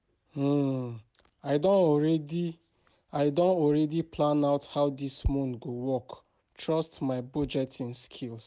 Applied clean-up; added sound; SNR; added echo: none; none; none; none.